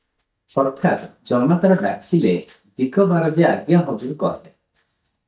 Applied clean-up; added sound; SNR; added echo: neural mask model DeepFilterNet 3.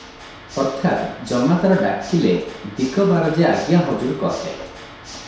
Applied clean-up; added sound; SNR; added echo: none; Water / Mechanisms; 17 dB; reverberation time 0.7 s.